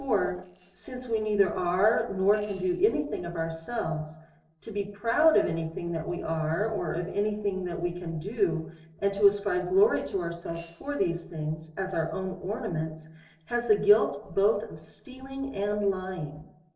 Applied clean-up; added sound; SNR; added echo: neural separator model SepFormer DNS4.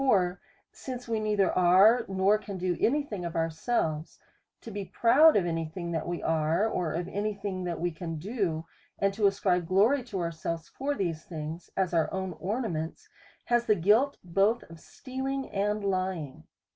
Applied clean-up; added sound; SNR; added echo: none; none; none; none.